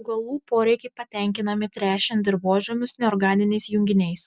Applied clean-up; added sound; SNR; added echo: none; none; none; none.